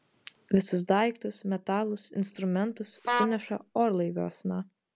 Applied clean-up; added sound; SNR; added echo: none; Vehicle horn, car horn, honking; 4 dB; none.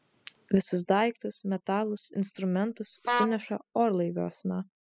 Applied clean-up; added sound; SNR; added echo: classical method spectral subtraction.